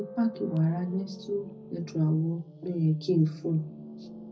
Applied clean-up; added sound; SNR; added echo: none; Piano; 16 dB; reverberation time 0.4 s.